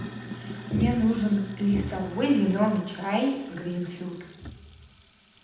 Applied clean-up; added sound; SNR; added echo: none; Sink (filling or washing); 13 dB; reverberation time 0.8 s.